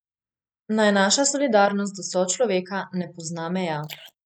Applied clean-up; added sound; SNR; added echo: neural mask model Resemble Enhance denoiser.